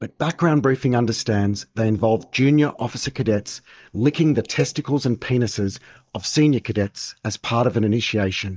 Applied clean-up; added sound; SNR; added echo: neural mask model DeepFilterNet 3.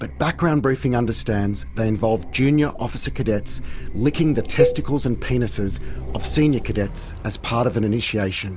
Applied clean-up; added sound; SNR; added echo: none; Cowbell; 4 dB; none.